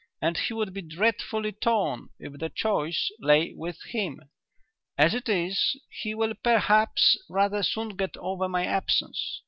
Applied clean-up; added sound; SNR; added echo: none; none; none; none.